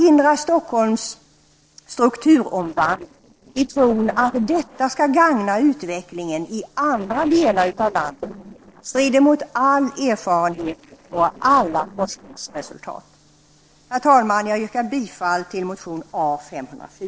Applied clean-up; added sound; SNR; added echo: neural separator model SepFormer DNS4.